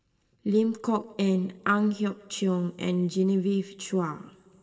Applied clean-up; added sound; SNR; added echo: none; none; none; reverberation time 2.9 s.